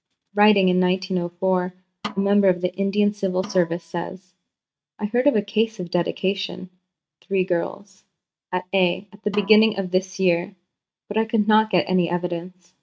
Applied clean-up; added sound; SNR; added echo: neural mask model RNNoise.